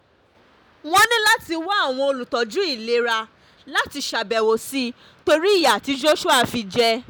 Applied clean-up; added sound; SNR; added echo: none; none; none; none.